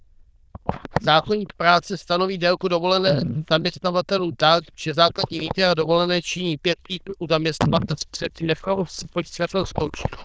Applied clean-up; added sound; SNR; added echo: neural diffusion model UNIVERSE++.